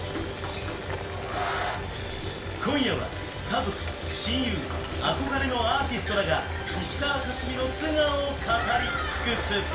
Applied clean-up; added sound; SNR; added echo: none; Boiling; 10 dB; reverberation time 0.4 s.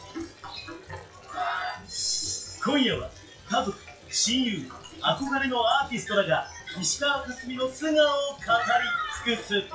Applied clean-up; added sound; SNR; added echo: classical method WPE with log-MMSE.